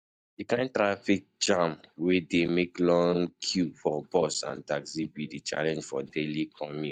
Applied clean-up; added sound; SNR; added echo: neural mask model DeepFilterNet 3.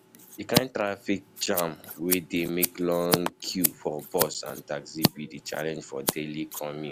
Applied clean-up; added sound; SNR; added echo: none; Scissors; 2 dB; none.